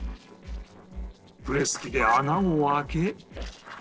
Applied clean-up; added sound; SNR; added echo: neural separator model SepFormer DNS4.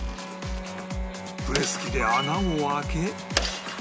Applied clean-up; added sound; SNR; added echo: none; Bowed string instrument; 10 dB; none.